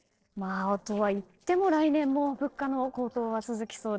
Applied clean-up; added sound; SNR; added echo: neural separator model SepFormer DNS4.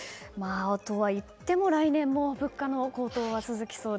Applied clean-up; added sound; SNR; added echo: none; none; none; none.